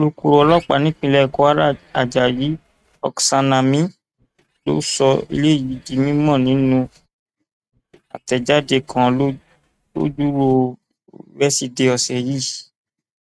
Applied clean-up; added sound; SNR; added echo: neural mask model RNNoise.